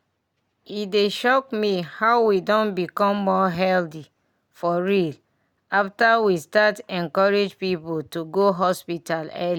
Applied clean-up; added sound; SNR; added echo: none; none; none; none.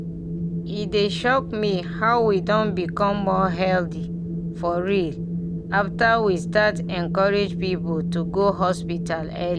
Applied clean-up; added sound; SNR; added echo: none; Wind; 5 dB; none.